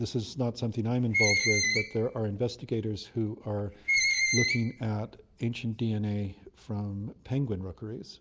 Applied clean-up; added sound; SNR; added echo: none; Screech; -1 dB; none.